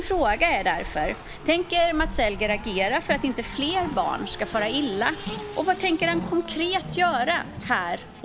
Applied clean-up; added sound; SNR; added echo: none; Race car, auto racing; 10 dB; none.